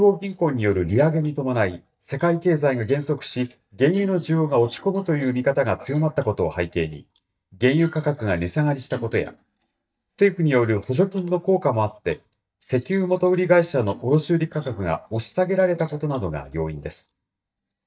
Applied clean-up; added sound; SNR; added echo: neural mask model DeepFilterNet 3.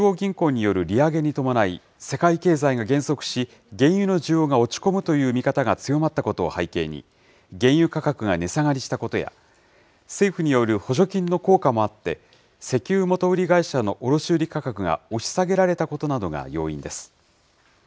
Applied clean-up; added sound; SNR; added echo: none; none; none; none.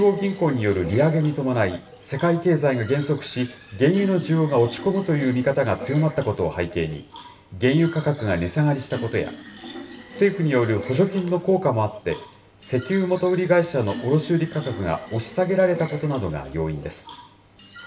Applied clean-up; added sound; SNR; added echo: none; Fill (with liquid); 17 dB; reverberation time 0.6 s.